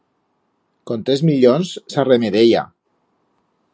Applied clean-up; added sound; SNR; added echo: none; none; none; none.